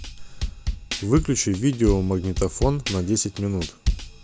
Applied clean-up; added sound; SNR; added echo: none; Drum kit; 5 dB; none.